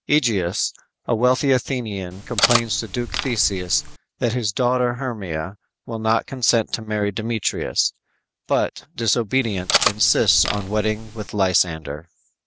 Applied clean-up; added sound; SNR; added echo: none; Cutlery, silverware; 3 dB; none.